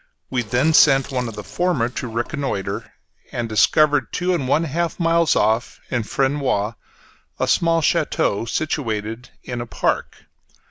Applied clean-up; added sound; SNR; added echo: none; Sink (filling or washing); 18 dB; none.